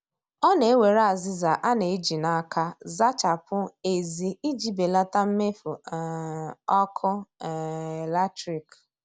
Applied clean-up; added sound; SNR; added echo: none; none; none; none.